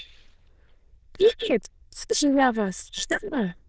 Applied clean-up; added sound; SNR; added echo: neural diffusion model UNIVERSE++.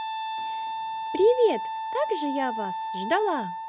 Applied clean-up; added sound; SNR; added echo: none; Wind instrument, woodwind instrument; 4 dB; none.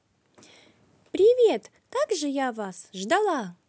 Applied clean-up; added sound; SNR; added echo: none; none; none; none.